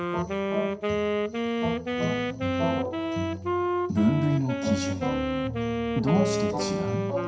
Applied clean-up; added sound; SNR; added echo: none; Wind instrument, woodwind instrument; -1 dB; reverberation time 0.5 s.